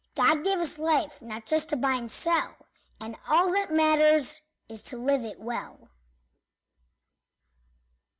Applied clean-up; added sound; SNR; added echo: none; none; none; none.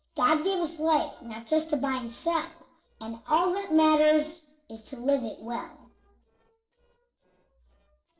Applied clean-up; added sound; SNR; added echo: neural separator model SepFormer DNS4.